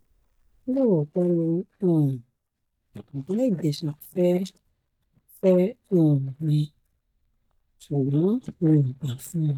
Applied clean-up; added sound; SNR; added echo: neural mask model DeepFilterNet 3.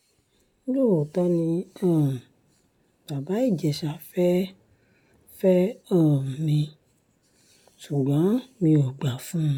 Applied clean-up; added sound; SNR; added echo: none; none; none; none.